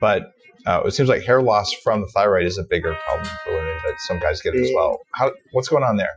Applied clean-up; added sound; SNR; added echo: classical method Wiener filter.